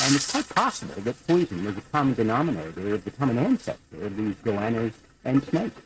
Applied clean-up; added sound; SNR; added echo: neural mask model RNNoise.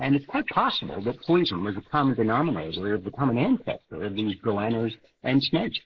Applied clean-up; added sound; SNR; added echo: neural mask model Resemble Enhance denoiser.